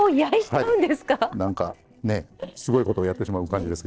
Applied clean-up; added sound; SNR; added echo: neural separator model SepFormer DNS4.